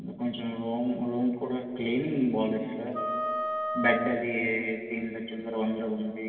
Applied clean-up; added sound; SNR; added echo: none; Wind instrument, woodwind instrument; 4 dB; reverberation time 2.6 s.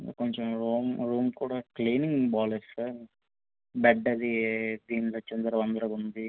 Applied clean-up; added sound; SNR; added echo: none; none; none; none.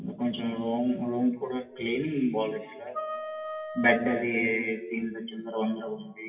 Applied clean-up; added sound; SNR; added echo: classical method WPE with log-MMSE.